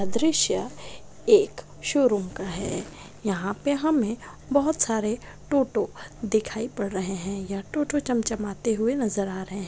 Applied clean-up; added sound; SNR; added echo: none; none; none; none.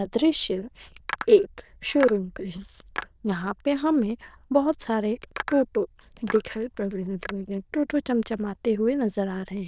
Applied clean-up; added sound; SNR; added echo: neural diffusion model UNIVERSE++.